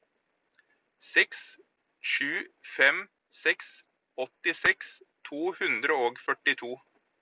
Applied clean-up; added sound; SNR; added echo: none; none; none; none.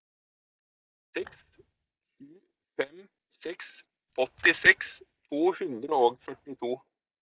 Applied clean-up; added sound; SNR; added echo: neural mask model DeepFilterNet 3.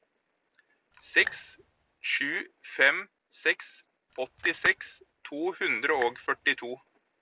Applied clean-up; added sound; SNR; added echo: none; Raindrop; 13 dB; none.